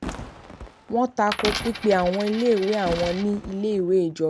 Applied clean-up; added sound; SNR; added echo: none; Coin (dropping) + Fireworks; 11 dB; none.